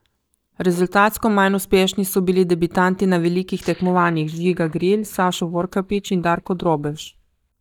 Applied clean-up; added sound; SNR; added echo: neural mask model DeepFilterNet 3.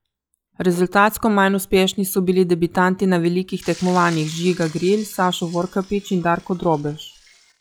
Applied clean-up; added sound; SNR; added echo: classical method log-MMSE.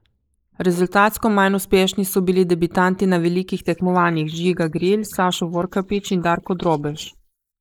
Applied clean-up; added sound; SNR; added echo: neural mask model Resemble Enhance denoiser.